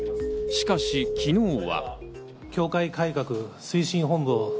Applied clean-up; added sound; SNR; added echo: none; Telephone; 6 dB; none.